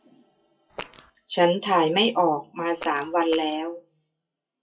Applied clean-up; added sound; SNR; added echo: classical method WPE with log-MMSE.